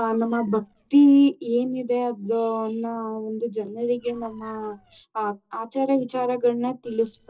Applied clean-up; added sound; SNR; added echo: neural separator model SepFormer DNS4.